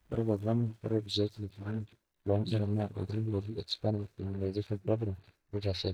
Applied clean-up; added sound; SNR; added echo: neural mask model DeepFilterNet 3.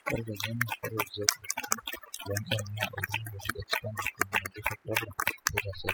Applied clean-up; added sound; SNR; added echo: classical method spectral subtraction.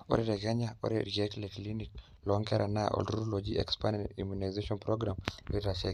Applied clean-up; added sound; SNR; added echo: none; none; none; none.